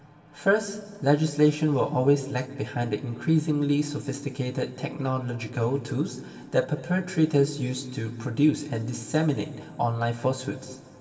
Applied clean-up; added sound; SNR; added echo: none; none; none; reverberation time 1.9 s.